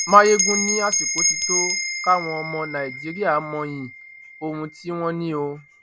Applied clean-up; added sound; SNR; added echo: none; Bell; 3 dB; none.